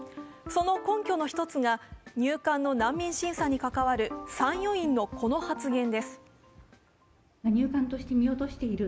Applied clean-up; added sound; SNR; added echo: none; none; none; none.